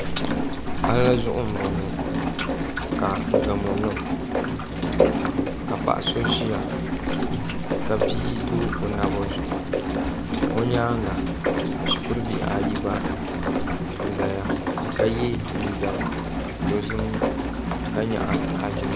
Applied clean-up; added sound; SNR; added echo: none; Rain; -4 dB; none.